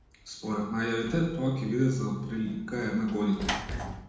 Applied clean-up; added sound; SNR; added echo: none; Sliding door / Slam; 11 dB; reverberation time 1.0 s.